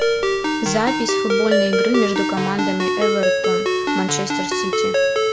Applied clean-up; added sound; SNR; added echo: none; Ringtone; -4 dB; none.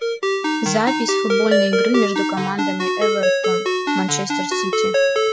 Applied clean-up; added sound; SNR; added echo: classical method spectral subtraction.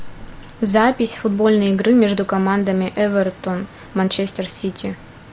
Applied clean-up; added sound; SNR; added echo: none; none; none; none.